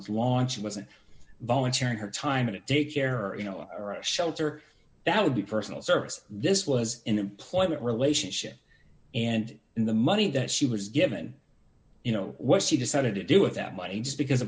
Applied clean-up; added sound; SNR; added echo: none; none; none; none.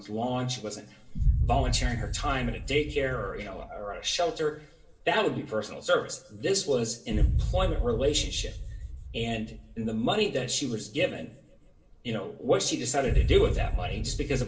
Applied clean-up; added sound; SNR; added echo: none; Boom; 2 dB; reverberation time 0.8 s.